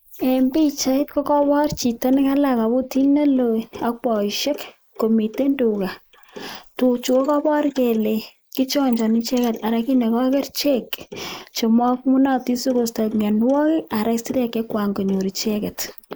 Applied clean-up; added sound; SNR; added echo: neural mask model Resemble Enhance denoiser.